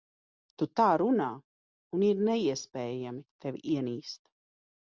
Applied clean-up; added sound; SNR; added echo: none; none; none; none.